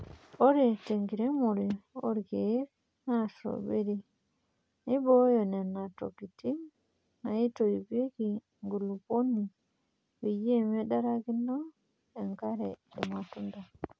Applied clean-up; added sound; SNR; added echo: none; none; none; none.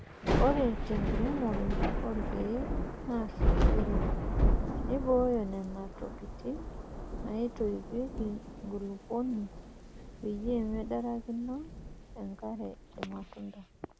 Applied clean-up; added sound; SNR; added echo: none; Thunder / Rain; -2 dB; none.